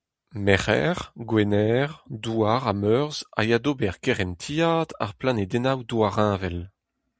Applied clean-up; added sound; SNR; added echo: none; none; none; none.